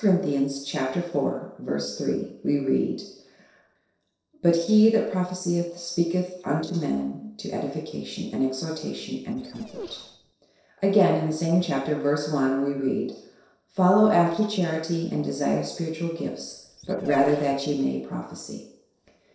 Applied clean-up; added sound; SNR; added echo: neural separator model SepFormer DNS4.